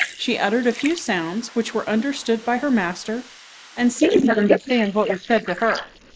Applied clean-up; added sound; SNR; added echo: neural mask model Resemble Enhance denoiser.